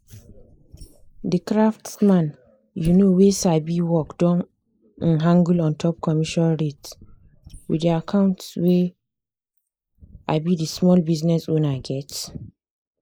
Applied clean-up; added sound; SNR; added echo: neural mask model Resemble Enhance denoiser.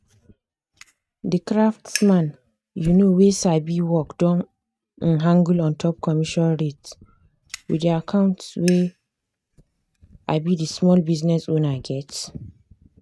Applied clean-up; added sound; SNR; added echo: neural mask model RNNoise.